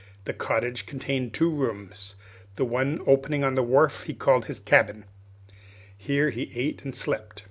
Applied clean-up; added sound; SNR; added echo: none; none; none; none.